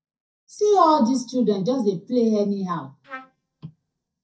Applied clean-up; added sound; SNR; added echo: neural mask model DeepFilterNet 3.